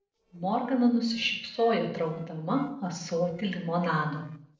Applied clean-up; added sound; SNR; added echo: neural separator model SepFormer DNS4.